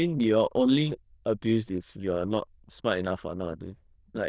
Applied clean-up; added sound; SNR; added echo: neural diffusion model UNIVERSE++.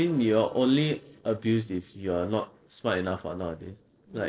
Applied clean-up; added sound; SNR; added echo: neural separator model SepFormer DNS4.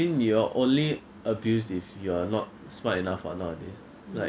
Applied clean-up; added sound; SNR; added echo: none; none; none; none.